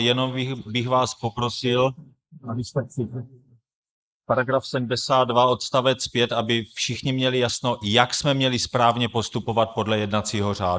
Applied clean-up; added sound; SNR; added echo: neural mask model Resemble Enhance denoiser.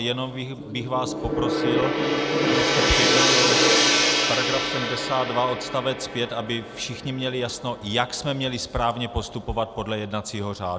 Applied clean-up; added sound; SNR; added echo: none; Gong; -3 dB; none.